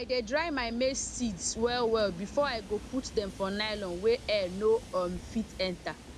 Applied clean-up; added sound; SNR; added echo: none; Train; 14 dB; none.